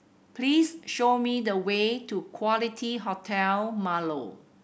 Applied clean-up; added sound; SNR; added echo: none; none; none; none.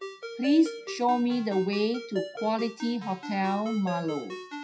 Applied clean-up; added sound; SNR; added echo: classical method WPE with log-MMSE.